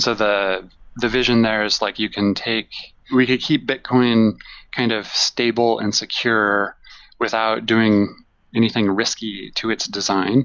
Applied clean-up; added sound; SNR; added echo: none; none; none; none.